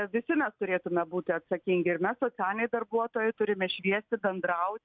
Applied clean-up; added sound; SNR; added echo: none; none; none; none.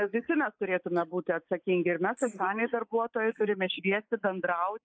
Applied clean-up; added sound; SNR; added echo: neural mask model Resemble Enhance denoiser.